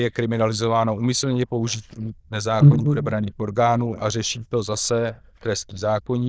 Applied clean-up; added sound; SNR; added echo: neural diffusion model UNIVERSE++.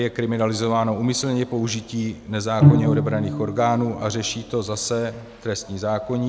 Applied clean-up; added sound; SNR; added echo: none; Bowed string instrument; -1 dB; none.